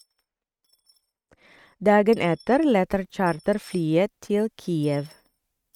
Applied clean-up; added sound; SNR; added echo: neural mask model RNNoise.